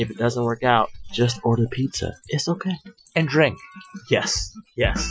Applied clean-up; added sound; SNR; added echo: classical method Wiener filter.